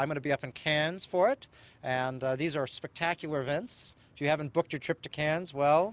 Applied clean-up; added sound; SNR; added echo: none; none; none; none.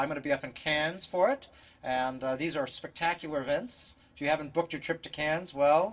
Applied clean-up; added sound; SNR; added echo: none; none; none; reverberation time 0.2 s.